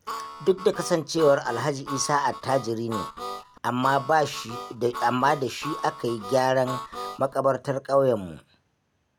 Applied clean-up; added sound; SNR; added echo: none; Harmonica; 11 dB; none.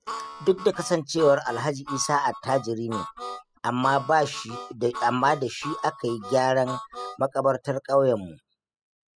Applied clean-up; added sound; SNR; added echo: classical method spectral subtraction.